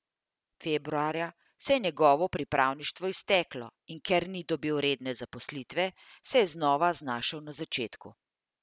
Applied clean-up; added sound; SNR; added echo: none; none; none; none.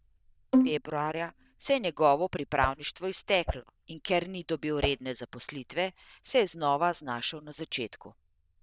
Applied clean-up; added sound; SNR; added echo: neural diffusion model UNIVERSE++.